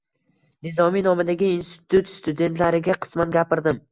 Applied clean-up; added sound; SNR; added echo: none; none; none; none.